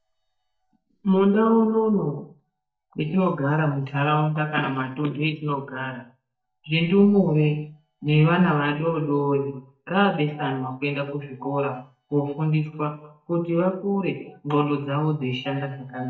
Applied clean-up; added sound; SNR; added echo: neural mask model DeepFilterNet 3.